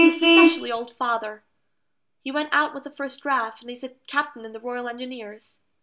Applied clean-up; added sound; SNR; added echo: none; Vehicle horn, car horn, honking; -3 dB; none.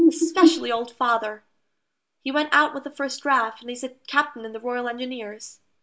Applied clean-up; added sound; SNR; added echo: neural mask model Resemble Enhance denoiser.